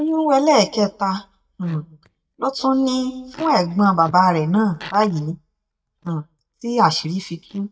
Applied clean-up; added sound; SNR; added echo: neural mask model DeepFilterNet 3.